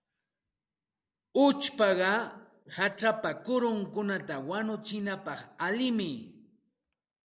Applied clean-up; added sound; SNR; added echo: neural mask model Resemble Enhance denoiser.